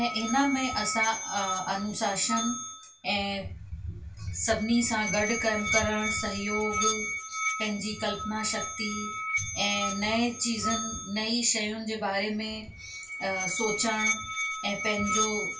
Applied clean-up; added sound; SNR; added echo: none; Musical instrument; 4 dB; reverberation time 0.2 s.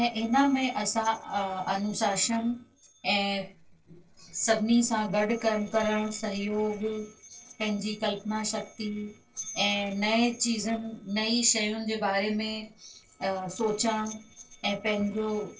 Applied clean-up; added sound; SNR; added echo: neural separator model SepFormer DNS4.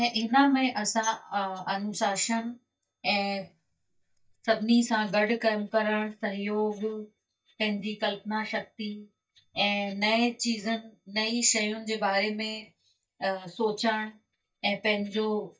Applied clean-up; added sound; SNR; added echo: neural mask model DeepFilterNet 3.